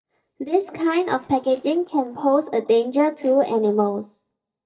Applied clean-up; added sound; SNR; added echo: neural mask model DeepFilterNet 3.